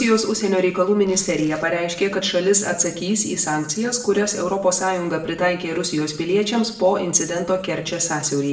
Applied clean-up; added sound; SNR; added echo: neural separator model SepFormer DNS4.